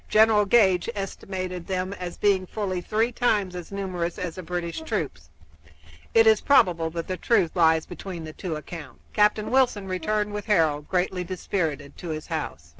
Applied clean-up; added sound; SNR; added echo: none; Buzz; 18 dB; none.